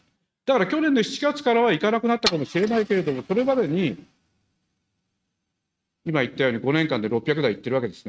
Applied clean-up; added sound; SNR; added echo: neural mask model RNNoise.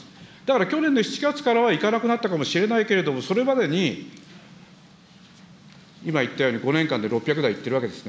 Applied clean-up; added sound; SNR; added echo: none; none; none; none.